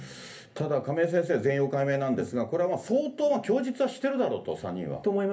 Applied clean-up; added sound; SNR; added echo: none; none; none; reverberation time 0.3 s.